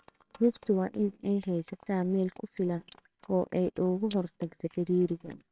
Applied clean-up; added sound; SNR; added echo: neural separator model SepFormer WHAMR!.